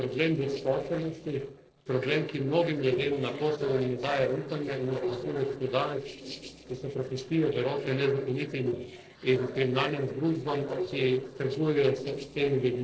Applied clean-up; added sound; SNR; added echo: neural separator model SepFormer DNS4.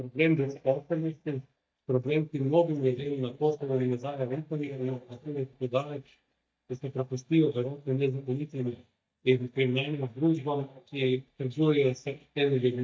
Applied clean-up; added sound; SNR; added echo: neural mask model DeepFilterNet 3.